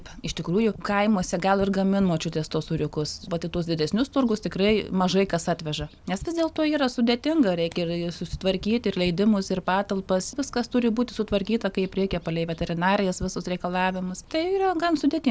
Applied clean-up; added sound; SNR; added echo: none; none; none; none.